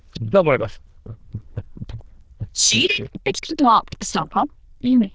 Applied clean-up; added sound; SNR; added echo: neural diffusion model UNIVERSE++.